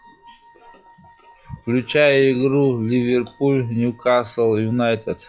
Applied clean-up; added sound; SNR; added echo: classical method log-MMSE.